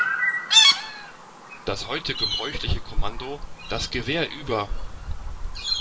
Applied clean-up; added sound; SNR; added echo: none; Chirp, tweet; -2 dB; reverberation time 0.9 s.